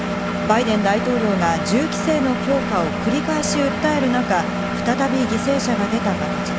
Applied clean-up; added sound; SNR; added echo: none; Engine; 2 dB; none.